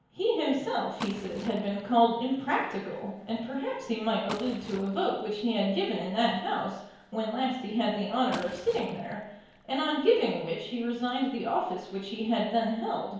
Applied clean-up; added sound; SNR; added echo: none; Liquid; 17 dB; reverberation time 1.0 s.